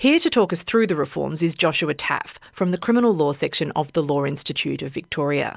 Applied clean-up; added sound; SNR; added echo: none; none; none; none.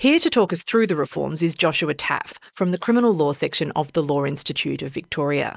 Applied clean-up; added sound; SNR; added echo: neural mask model Resemble Enhance denoiser.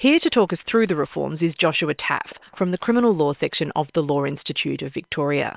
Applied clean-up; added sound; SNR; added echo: neural separator model SepFormer WHAM!.